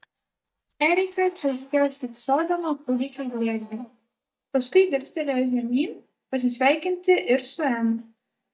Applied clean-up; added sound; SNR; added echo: neural mask model DeepFilterNet 3.